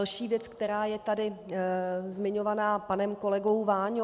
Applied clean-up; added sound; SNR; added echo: none; none; none; none.